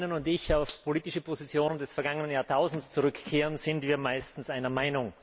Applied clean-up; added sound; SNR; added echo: none; Gunshot, gunfire; 17 dB; none.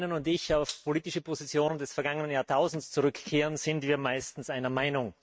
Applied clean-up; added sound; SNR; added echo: neural mask model RNNoise.